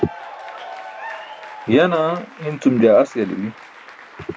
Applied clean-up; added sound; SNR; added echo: none; Applause / Cheering; 16 dB; none.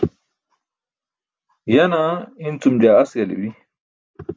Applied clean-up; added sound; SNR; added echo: none; none; none; none.